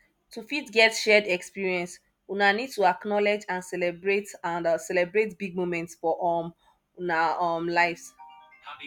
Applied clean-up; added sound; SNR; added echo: none; none; none; none.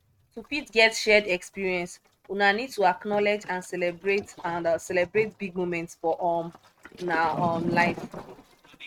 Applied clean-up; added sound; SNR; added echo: neural mask model RNNoise.